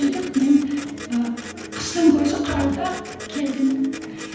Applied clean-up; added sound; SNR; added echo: none; Printer; 16 dB; reverberation time 0.9 s.